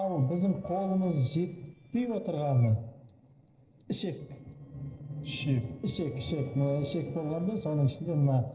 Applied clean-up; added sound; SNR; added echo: neural separator model SepFormer DNS4.